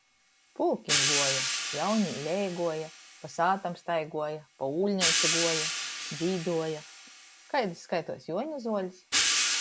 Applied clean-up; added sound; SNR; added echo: none; Hi-hat; 0 dB; none.